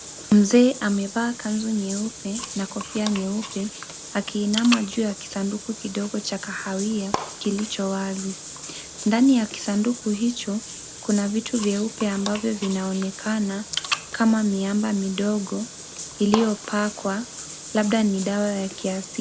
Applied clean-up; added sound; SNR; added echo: none; Bathtub (filling or washing) / Water; 11 dB; none.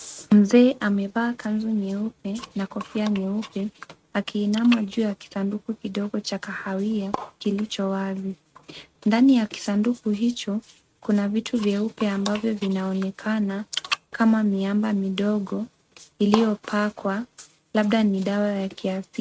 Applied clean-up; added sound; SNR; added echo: neural mask model RNNoise.